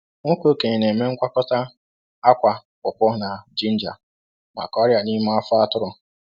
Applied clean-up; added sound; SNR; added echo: none; none; none; none.